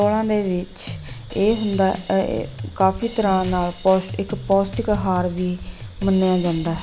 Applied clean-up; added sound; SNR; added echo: none; Drum kit; 13 dB; none.